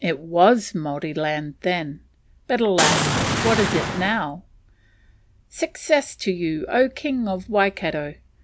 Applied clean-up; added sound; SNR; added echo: none; Boom; -1 dB; none.